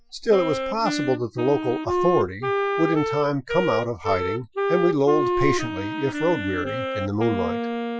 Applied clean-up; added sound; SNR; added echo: classical method Wiener filter.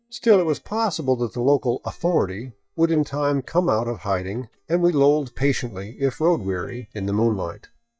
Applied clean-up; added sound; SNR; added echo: neural mask model DeepFilterNet 3.